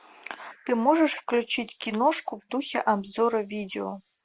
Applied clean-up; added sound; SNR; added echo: none; none; none; none.